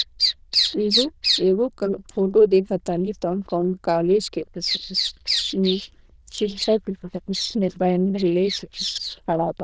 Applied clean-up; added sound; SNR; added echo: neural diffusion model UNIVERSE++.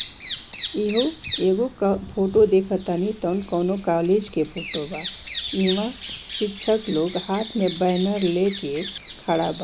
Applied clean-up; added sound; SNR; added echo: none; Bird vocalization, bird call, bird song; 5 dB; none.